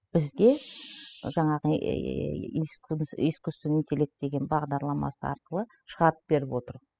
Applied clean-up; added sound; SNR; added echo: classical method spectral subtraction.